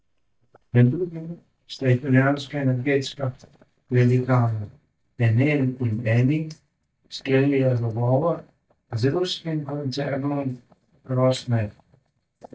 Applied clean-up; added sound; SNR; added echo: neural mask model DeepFilterNet 3.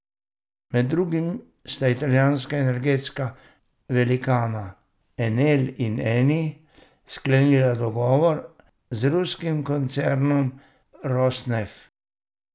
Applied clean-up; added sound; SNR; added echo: none; none; none; none.